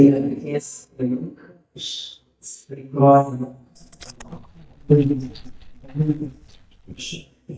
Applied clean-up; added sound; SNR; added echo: neural mask model DeepFilterNet 3.